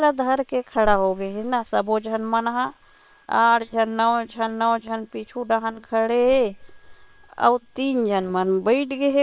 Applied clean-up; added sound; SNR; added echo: neural separator model SepFormer WHAM!.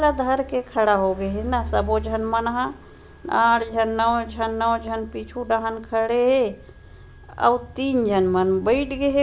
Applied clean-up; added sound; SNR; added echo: none; none; none; none.